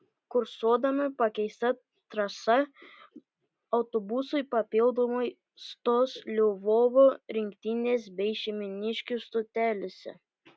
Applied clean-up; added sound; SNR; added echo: none; none; none; none.